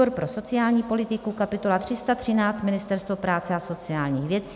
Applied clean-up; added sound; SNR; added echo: none; none; none; none.